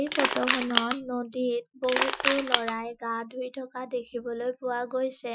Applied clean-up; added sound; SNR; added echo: classical method Wiener filter.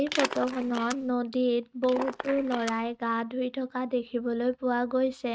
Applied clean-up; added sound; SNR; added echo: neural mask model RNNoise.